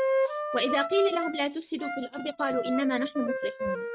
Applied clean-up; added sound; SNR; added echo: neural mask model RNNoise.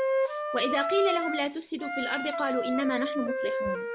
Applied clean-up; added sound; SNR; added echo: none; Wind instrument, woodwind instrument; 0 dB; none.